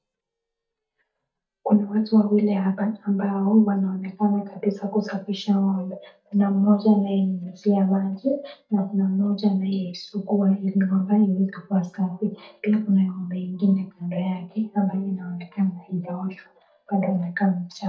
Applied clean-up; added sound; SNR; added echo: neural mask model DeepFilterNet 3.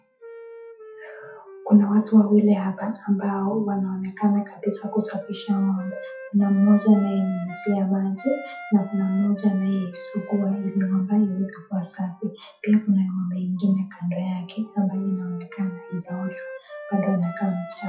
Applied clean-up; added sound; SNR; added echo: classical method WPE with log-MMSE.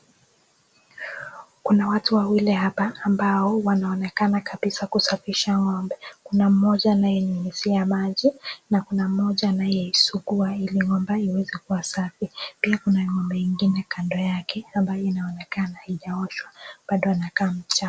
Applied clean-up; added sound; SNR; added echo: none; none; none; none.